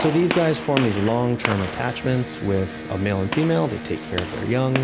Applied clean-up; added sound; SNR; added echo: none; Electric guitar + Gunshot, gunfire; 8 dB; none.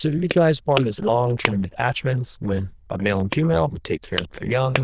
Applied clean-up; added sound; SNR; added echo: neural diffusion model UNIVERSE++.